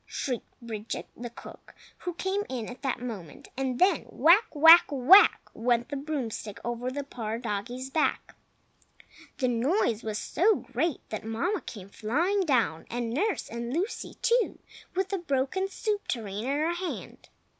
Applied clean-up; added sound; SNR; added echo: none; none; none; none.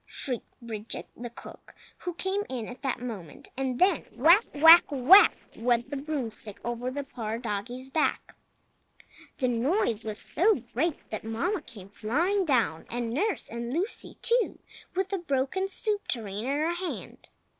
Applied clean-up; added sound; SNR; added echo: neural separator model SepFormer DNS4.